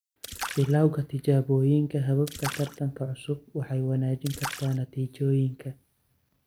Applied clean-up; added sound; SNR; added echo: none; Splash, splatter; 15 dB; none.